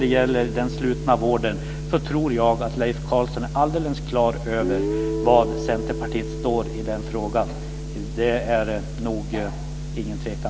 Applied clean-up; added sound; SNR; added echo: none; Guitar; 10 dB; none.